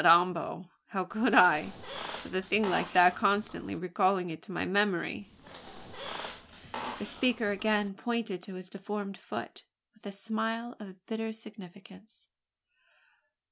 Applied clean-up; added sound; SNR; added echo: none; Squeak; 12 dB; none.